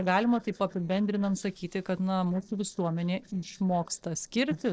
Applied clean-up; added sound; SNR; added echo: neural separator model SepFormer DNS4.